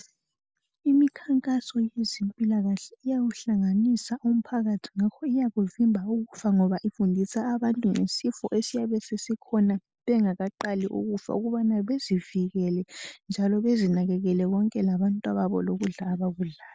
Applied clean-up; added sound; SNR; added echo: none; none; none; none.